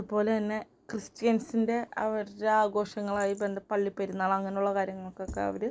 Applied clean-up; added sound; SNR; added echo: none; none; none; none.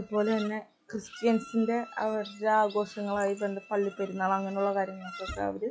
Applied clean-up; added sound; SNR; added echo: classical method log-MMSE.